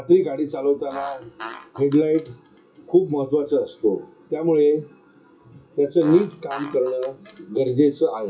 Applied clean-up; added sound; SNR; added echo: classical method WPE with log-MMSE.